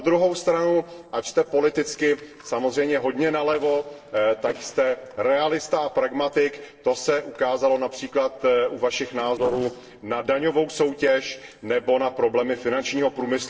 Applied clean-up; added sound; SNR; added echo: neural separator model SepFormer DNS4.